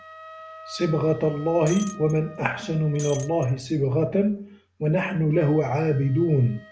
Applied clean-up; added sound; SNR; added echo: none; Shatter + Wind instrument, woodwind instrument; 20 dB; none.